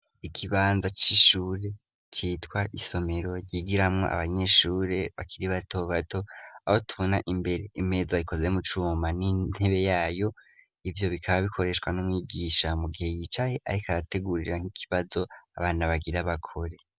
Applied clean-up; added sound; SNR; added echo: none; none; none; none.